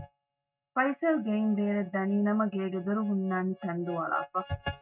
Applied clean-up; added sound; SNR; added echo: neural mask model RNNoise.